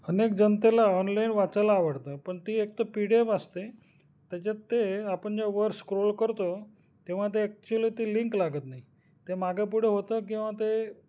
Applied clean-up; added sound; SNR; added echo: none; none; none; none.